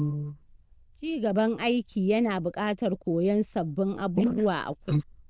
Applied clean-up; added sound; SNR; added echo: neural diffusion model UNIVERSE++.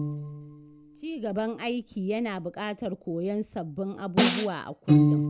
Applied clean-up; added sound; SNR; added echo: none; Piano + Snare drum; -3 dB; none.